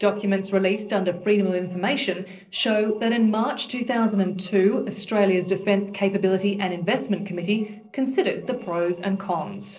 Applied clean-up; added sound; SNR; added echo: neural separator model SepFormer DNS4.